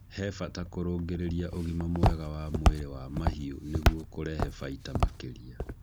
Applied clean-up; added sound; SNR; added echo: none; Walk, footsteps; -3 dB; none.